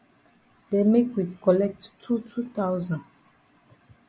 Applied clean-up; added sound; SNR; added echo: none; none; none; none.